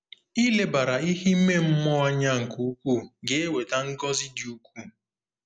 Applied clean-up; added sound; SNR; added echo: none; none; none; none.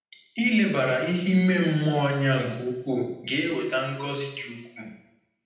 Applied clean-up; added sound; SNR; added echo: none; none; none; reverberation time 0.8 s.